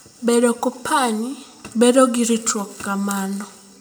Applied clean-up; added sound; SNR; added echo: none; none; none; reverberation time 0.5 s.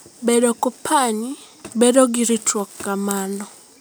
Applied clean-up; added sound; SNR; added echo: none; none; none; none.